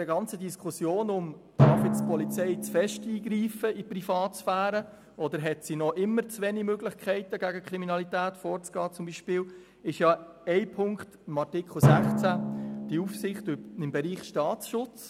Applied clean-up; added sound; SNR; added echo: none; Drum; 2 dB; none.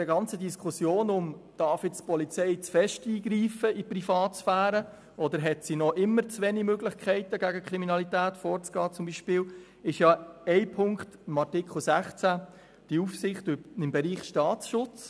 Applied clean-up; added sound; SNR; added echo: none; none; none; none.